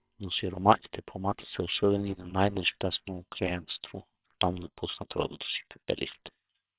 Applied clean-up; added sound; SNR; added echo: neural separator model SepFormer WHAMR!.